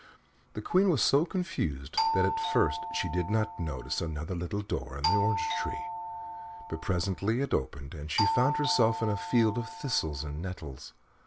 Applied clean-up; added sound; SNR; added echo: none; Doorbell; 3 dB; none.